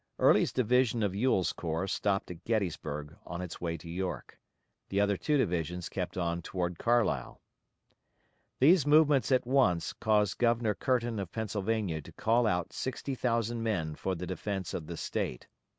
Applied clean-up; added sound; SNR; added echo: none; none; none; none.